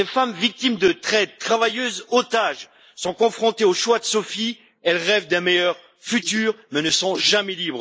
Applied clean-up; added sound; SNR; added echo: neural mask model Resemble Enhance denoiser.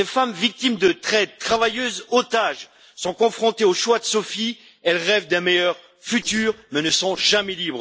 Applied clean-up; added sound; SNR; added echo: neural separator model SepFormer DNS4.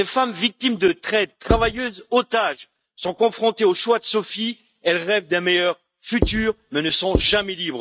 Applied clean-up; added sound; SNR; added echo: neural mask model RNNoise.